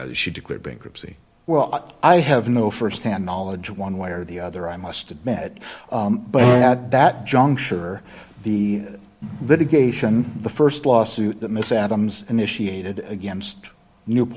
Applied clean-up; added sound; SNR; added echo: none; Bowed string instrument; 0 dB; none.